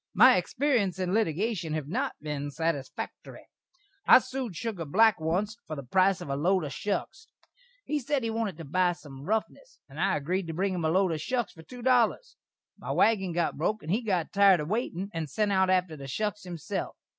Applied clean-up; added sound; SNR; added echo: none; none; none; none.